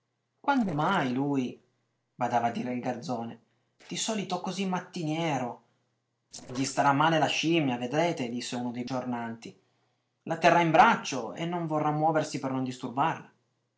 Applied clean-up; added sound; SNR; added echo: neural separator model SepFormer DNS4.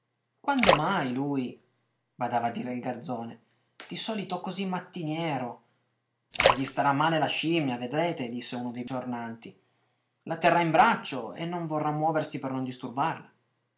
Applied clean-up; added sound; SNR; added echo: none; Splash, splatter; 1 dB; none.